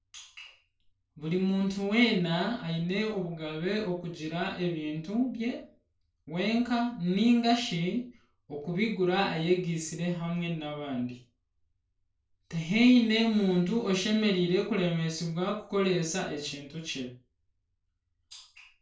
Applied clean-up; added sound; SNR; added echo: none; none; none; reverberation time 0.2 s.